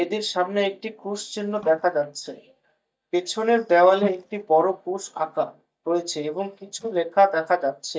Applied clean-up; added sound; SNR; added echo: neural mask model DeepFilterNet 3.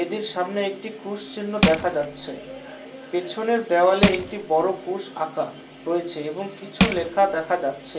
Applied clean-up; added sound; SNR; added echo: none; Crushing; -2 dB; reverberation time 0.3 s.